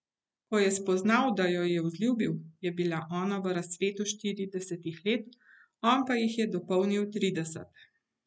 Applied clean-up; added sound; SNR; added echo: none; none; none; none.